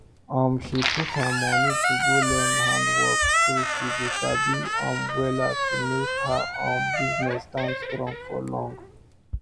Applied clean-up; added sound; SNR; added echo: none; Squeak; -3 dB; none.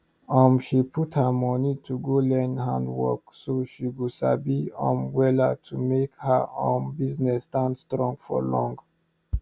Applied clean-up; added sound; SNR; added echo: none; none; none; none.